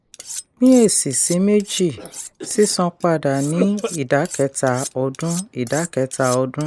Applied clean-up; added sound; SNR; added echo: neural mask model Resemble Enhance denoiser.